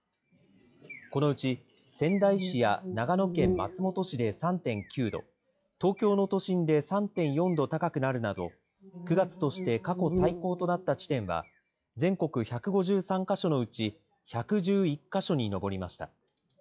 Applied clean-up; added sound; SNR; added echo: classical method log-MMSE.